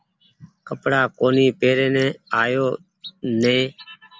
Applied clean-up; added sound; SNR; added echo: none; none; none; none.